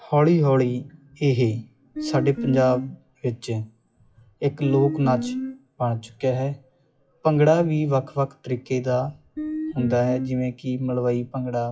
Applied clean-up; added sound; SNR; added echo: classical method WPE with log-MMSE.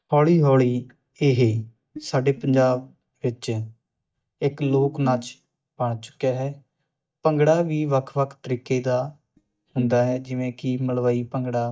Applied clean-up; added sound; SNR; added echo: neural mask model DeepFilterNet 3.